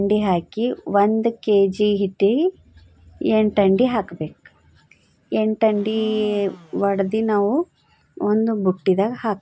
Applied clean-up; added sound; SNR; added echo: none; Domestic sounds, home sounds; 19 dB; none.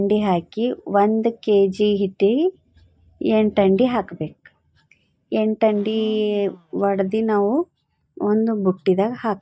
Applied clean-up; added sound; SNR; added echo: neural mask model DeepFilterNet 3.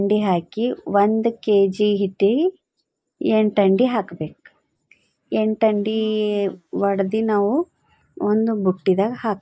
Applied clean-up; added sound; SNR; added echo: neural mask model Resemble Enhance denoiser.